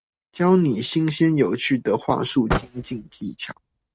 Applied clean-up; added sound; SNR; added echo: neural mask model RNNoise.